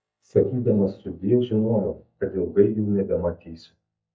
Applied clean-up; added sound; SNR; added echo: neural mask model DeepFilterNet 3.